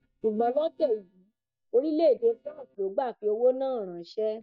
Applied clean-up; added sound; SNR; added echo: neural mask model DeepFilterNet 3.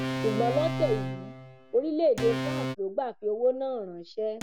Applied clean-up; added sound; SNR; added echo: none; Organ; 5 dB; none.